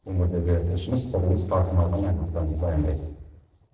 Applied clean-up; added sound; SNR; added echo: neural separator model SepFormer DNS4.